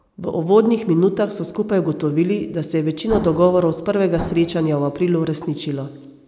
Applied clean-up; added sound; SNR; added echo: none; Explosion; 13 dB; none.